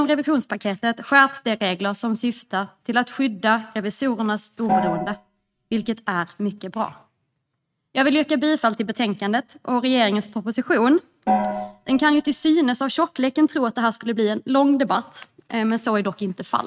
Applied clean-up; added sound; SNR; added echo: neural mask model RNNoise.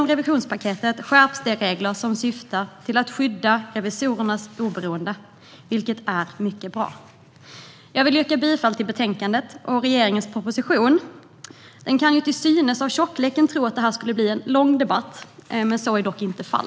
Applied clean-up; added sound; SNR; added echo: none; none; none; none.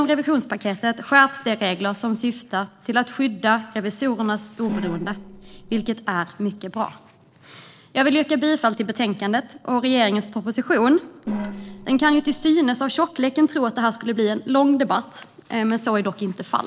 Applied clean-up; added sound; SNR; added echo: neural separator model SepFormer DNS4.